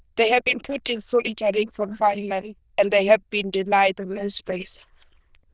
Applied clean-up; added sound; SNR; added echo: neural diffusion model UNIVERSE++.